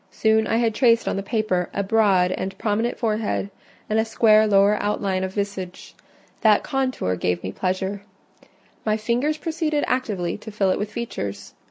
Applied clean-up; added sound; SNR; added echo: none; none; none; none.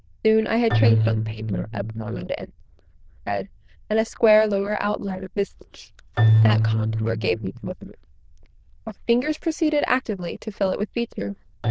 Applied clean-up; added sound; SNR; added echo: neural diffusion model UNIVERSE++.